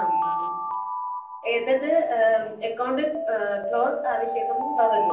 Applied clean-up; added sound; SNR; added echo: none; Alarm; 3 dB; reverberation time 0.6 s.